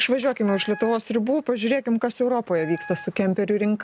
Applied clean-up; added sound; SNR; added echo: none; Wind instrument, woodwind instrument; 18 dB; none.